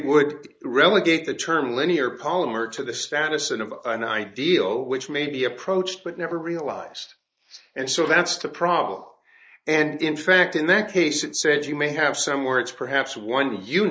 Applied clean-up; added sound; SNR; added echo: neural mask model Resemble Enhance denoiser.